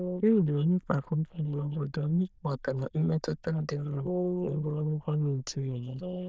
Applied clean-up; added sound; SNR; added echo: neural diffusion model UNIVERSE++.